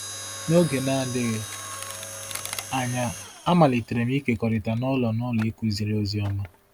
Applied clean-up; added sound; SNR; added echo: none; Mechanisms; 13 dB; none.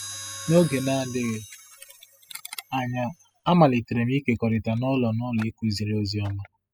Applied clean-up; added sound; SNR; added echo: classical method spectral subtraction.